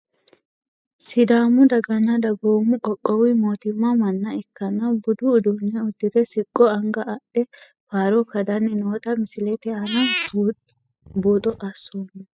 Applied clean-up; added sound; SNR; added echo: classical method spectral subtraction.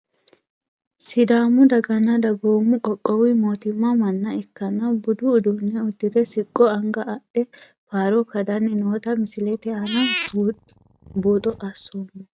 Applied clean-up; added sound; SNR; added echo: none; Meow / Purr; 12 dB; none.